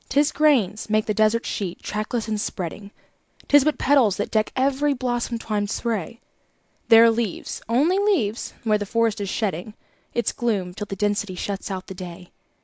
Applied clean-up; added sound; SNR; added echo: none; none; none; none.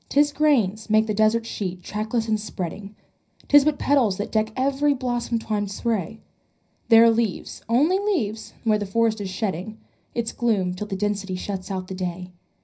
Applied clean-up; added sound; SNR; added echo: none; none; none; reverberation time 0.4 s.